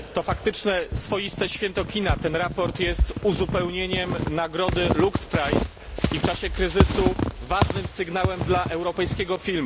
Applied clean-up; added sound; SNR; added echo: none; Thump, thud + Squeak / Walk, footsteps; 1 dB; none.